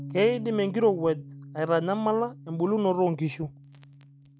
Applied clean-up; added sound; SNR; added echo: none; Bass guitar; 17 dB; none.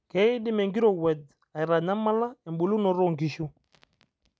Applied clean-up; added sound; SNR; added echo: none; none; none; none.